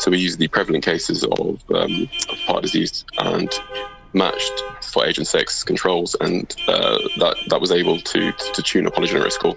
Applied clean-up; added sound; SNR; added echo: none; Vehicle horn, car horn, honking; 12 dB; none.